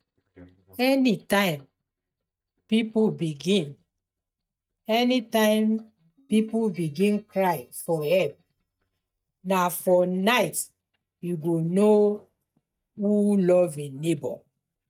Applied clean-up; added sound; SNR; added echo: neural mask model DeepFilterNet 3.